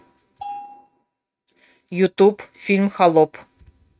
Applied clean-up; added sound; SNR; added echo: neural mask model RNNoise.